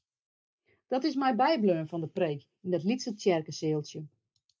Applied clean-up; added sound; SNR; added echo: none; none; none; none.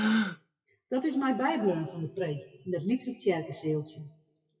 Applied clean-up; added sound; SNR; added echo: classical method WPE with log-MMSE.